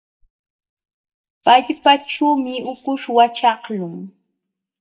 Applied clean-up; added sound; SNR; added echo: neural mask model DeepFilterNet 3.